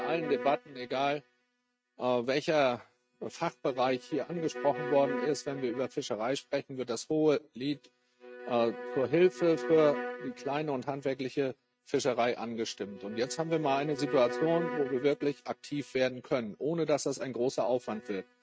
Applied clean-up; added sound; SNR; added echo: neural mask model RNNoise.